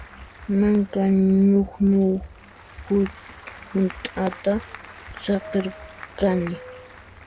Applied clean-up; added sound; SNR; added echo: none; Subway, metro, underground + Applause / Crowd; 19 dB; none.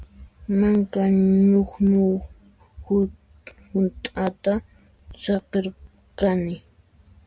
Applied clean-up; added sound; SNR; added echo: none; none; none; none.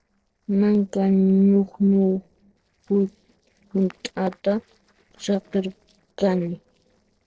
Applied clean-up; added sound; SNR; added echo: neural separator model SepFormer DNS4.